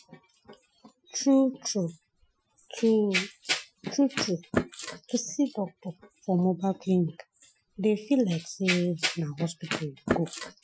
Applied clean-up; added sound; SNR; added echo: classical method Wiener filter.